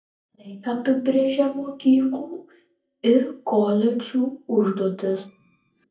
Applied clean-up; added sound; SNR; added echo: neural mask model DeepFilterNet 3.